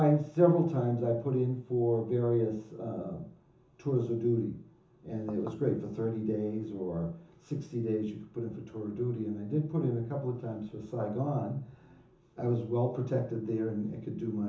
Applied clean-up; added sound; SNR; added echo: none; Knock / Wood; 17 dB; reverberation time 0.7 s.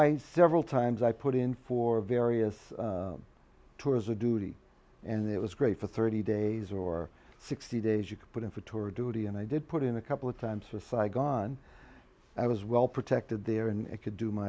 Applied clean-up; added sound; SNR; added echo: none; none; none; none.